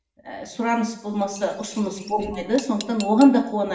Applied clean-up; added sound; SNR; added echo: none; Cutlery, silverware / Dishes, pots, and pans; 19 dB; reverberation time 0.8 s.